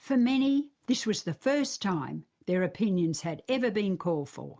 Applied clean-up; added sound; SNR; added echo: none; none; none; none.